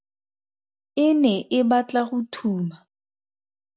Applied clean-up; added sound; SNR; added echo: none; none; none; none.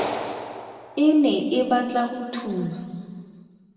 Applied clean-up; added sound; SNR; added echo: none; Clapping; 12 dB; reverberation time 1.9 s.